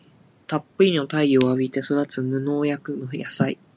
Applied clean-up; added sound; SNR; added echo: none; none; none; none.